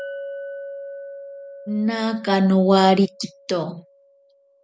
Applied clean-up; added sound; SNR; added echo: none; Chink, clink; 15 dB; none.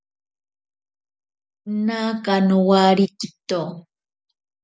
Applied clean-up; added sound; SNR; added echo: none; none; none; none.